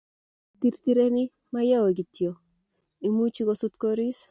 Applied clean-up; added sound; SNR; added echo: none; none; none; none.